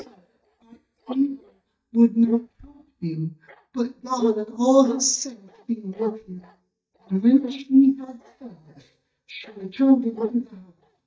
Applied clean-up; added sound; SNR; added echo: neural mask model DeepFilterNet 3.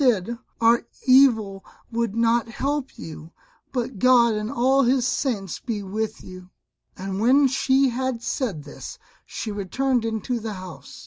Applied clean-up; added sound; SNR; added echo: none; none; none; none.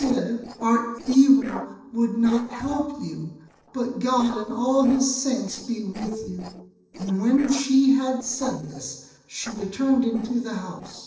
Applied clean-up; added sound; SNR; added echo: neural separator model SepFormer DNS4.